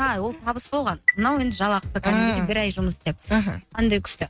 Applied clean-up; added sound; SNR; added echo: neural mask model RNNoise.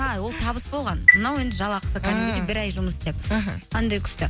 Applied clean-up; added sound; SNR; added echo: none; Chime; -1 dB; none.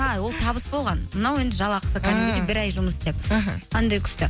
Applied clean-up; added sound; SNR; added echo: none; none; none; none.